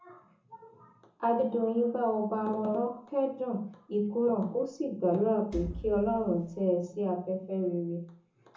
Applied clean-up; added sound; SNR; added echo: none; Thump, thud; 11 dB; reverberation time 0.5 s.